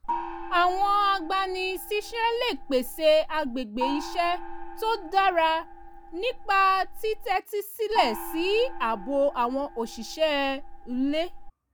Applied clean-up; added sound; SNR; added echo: none; Gong; 10 dB; none.